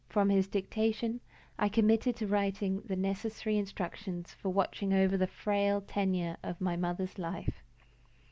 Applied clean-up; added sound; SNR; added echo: none; none; none; none.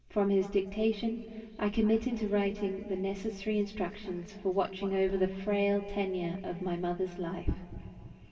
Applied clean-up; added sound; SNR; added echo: none; none; none; reverberation time 3.0 s.